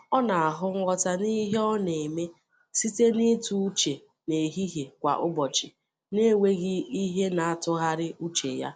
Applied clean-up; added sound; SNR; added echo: none; none; none; none.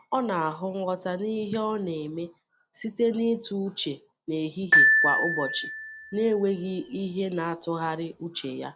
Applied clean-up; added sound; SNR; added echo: none; Glockenspiel; -3 dB; none.